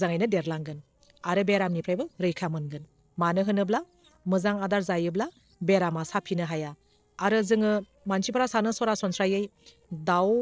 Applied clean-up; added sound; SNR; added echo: neural separator model SepFormer DNS4.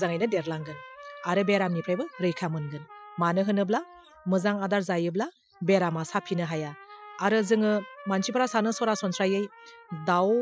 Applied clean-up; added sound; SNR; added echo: classical method Wiener filter.